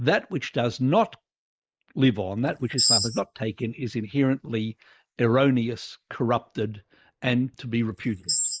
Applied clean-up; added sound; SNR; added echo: neural mask model Resemble Enhance denoiser.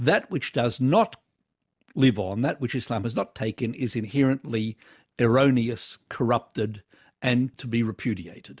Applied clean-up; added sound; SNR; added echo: none; none; none; none.